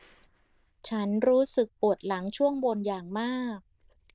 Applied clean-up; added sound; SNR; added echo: neural diffusion model UNIVERSE++.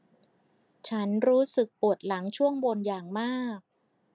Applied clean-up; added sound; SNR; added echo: none; none; none; none.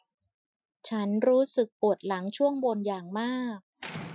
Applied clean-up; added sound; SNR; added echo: classical method Wiener filter.